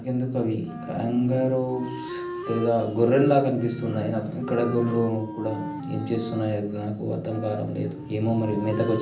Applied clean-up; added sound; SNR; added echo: none; Wind instrument, woodwind instrument; 12 dB; reverberation time 0.6 s.